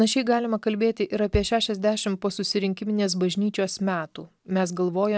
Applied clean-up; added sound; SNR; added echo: none; Bass drum; 13 dB; none.